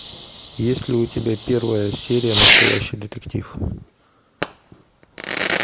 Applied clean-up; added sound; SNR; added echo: none; Fireworks; -1 dB; none.